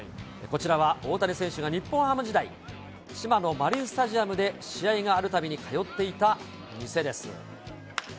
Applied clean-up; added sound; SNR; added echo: none; none; none; none.